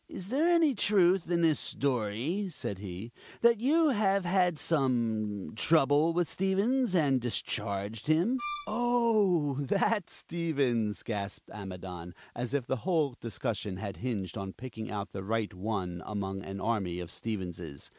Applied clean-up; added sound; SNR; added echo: none; Wind instrument, woodwind instrument; 10 dB; none.